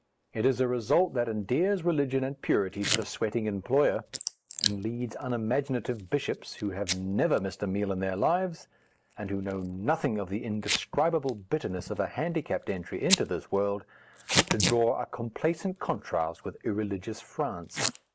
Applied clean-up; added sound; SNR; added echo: neural mask model Resemble Enhance denoiser.